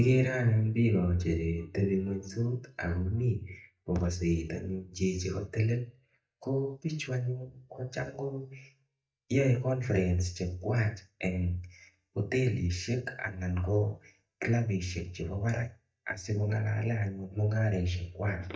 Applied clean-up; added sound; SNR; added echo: neural mask model DeepFilterNet 3.